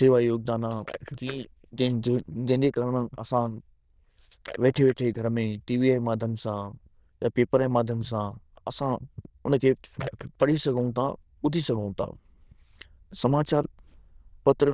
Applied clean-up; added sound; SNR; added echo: neural diffusion model UNIVERSE++.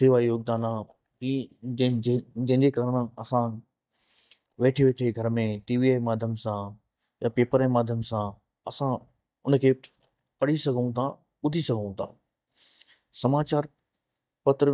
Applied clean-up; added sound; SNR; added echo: neural mask model DeepFilterNet 3.